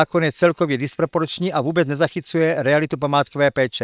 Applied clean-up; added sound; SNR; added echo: neural separator model SepFormer WHAM!.